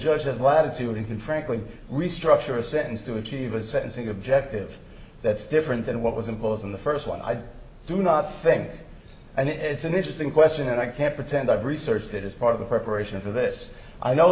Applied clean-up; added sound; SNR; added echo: none; none; none; none.